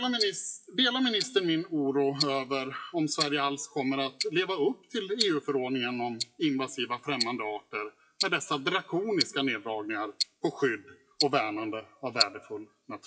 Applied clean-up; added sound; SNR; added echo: classical method WPE with log-MMSE.